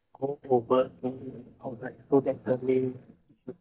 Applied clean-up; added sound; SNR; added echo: neural mask model DeepFilterNet 3.